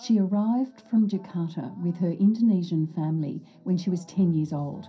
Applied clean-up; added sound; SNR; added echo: none; none; none; reverberation time 0.3 s.